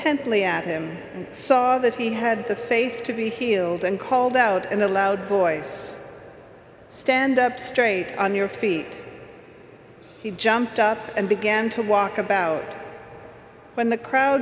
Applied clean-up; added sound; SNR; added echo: none; none; none; none.